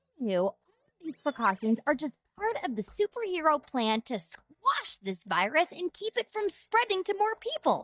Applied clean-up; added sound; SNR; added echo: neural mask model DeepFilterNet 3.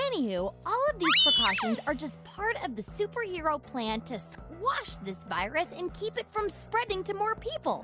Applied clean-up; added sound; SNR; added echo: none; Animal; -4 dB; none.